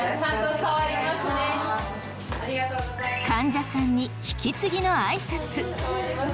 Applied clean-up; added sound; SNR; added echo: none; none; none; none.